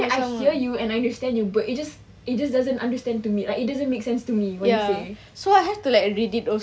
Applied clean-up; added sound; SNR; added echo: none; none; none; none.